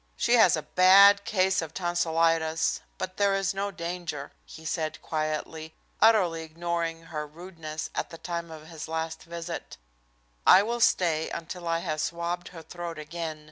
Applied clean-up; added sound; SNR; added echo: none; none; none; none.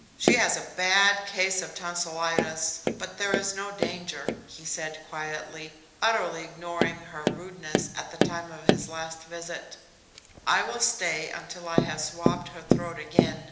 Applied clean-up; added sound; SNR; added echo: none; Tap; 0 dB; reverberation time 1.0 s.